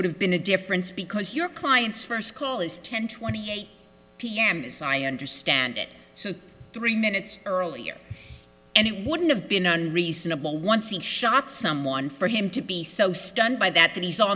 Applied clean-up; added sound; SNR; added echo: none; none; none; none.